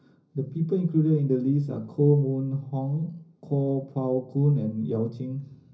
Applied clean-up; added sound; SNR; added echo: none; none; none; reverberation time 0.5 s.